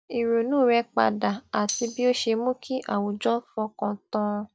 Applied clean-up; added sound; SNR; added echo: none; Tambourine; 9 dB; none.